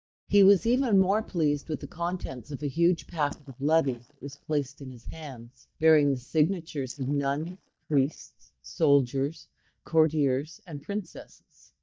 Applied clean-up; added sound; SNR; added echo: neural mask model DeepFilterNet 3.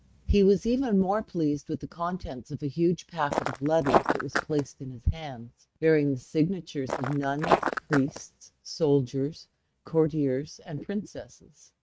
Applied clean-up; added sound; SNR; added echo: neural mask model RNNoise.